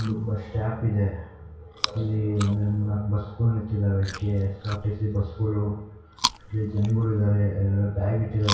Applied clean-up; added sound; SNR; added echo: none; Chewing, mastication; 12 dB; reverberation time 0.6 s.